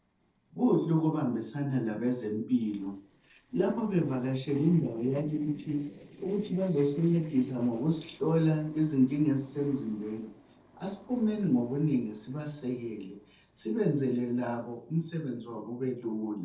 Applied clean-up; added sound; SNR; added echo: neural separator model SepFormer DNS4.